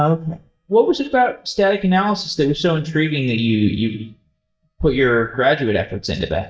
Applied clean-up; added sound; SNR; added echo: neural mask model DeepFilterNet 3.